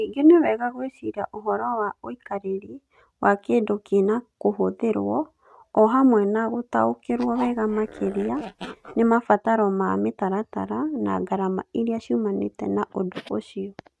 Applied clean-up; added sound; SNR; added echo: neural mask model RNNoise.